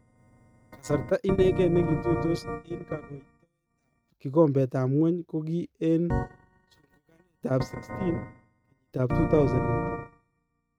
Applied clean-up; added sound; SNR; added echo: neural mask model RNNoise.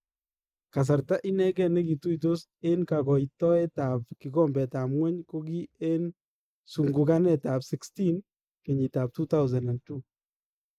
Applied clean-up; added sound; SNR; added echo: neural mask model Resemble Enhance denoiser.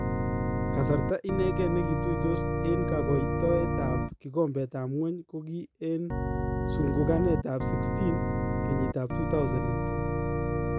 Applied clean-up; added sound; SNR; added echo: none; Organ; -2 dB; none.